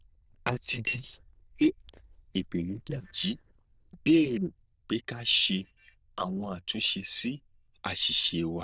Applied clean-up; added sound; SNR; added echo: neural diffusion model UNIVERSE++.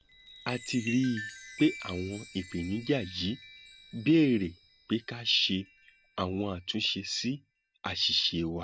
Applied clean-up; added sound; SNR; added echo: none; Chime; 17 dB; none.